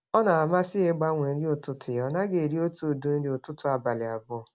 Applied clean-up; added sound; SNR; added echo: none; none; none; none.